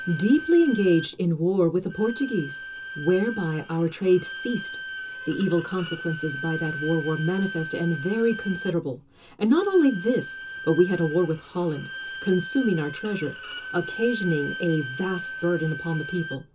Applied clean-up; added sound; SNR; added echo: none; Bowed string instrument; 11 dB; reverberation time 0.2 s.